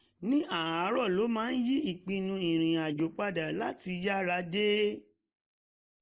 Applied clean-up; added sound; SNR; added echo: neural mask model Resemble Enhance denoiser.